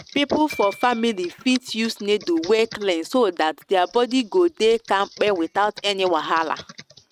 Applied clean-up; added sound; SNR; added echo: neural mask model RNNoise.